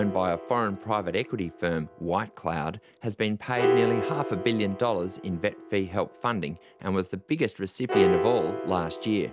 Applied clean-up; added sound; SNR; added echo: none; Piano; 4 dB; none.